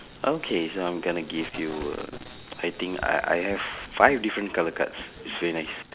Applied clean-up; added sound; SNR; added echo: none; Bicycle; 20 dB; none.